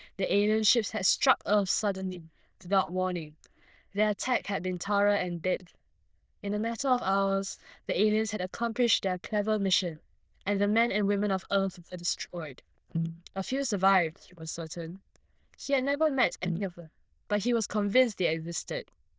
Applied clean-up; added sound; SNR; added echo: neural diffusion model UNIVERSE++.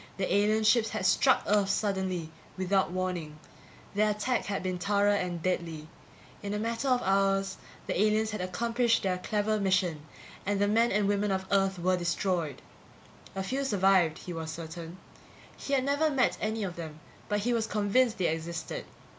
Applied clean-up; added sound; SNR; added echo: none; none; none; none.